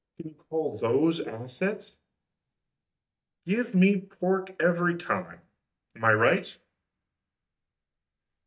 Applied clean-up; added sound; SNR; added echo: neural mask model DeepFilterNet 3.